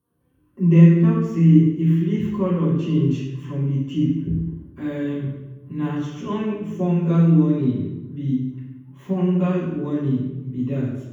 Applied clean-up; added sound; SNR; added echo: none; none; none; reverberation time 1.1 s.